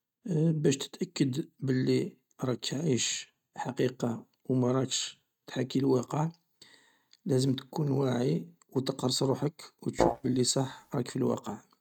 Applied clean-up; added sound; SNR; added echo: neural mask model RNNoise.